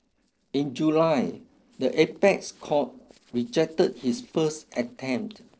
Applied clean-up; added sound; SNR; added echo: neural separator model SepFormer DNS4.